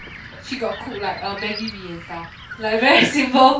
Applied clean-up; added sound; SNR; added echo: none; Bird; 15 dB; reverberation time 0.2 s.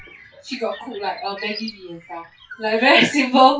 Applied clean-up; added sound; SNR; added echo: classical method WPE with log-MMSE.